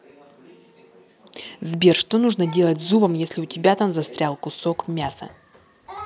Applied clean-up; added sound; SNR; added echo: none; none; none; none.